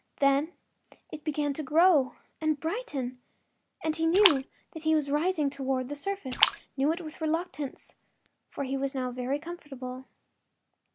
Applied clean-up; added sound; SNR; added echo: none; Splash, splatter; 5 dB; none.